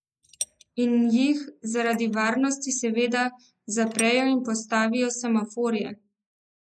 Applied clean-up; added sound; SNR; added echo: neural mask model Resemble Enhance denoiser.